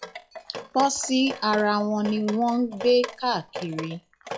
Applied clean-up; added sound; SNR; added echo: classical method log-MMSE.